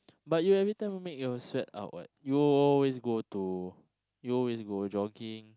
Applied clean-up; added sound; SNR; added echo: none; none; none; none.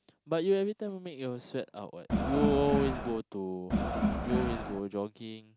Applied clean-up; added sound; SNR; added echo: none; Crowd; -2 dB; none.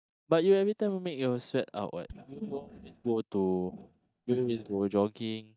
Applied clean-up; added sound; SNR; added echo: neural mask model DeepFilterNet 3.